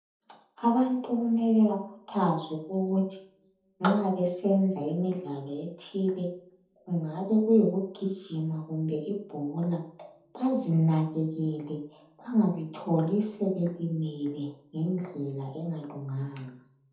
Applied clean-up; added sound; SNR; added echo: none; none; none; reverberation time 0.6 s.